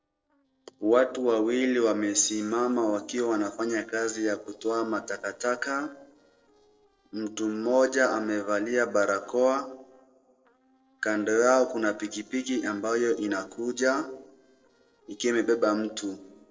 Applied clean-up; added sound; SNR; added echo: neural separator model SepFormer DNS4.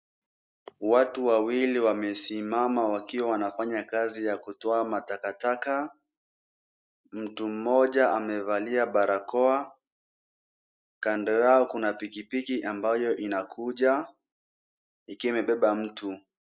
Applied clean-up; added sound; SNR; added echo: none; none; none; none.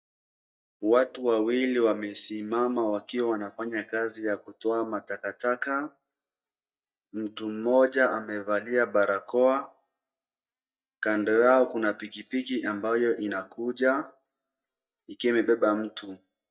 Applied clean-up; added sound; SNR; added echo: neural mask model DeepFilterNet 3.